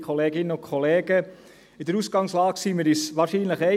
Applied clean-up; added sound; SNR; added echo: none; none; none; none.